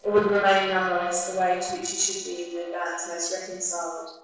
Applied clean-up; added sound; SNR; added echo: neural separator model SepFormer DNS4.